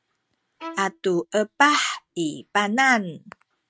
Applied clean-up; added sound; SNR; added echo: neural mask model RNNoise.